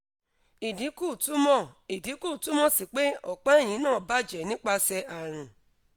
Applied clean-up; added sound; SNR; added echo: none; none; none; none.